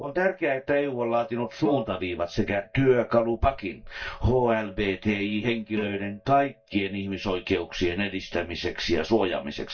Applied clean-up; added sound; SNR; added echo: neural mask model DeepFilterNet 3.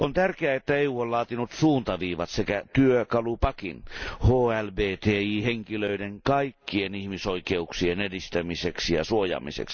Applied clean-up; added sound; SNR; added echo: none; none; none; none.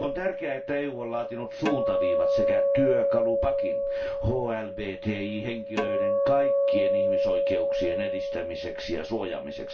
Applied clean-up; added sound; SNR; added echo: none; Acoustic guitar; -5 dB; reverberation time 0.2 s.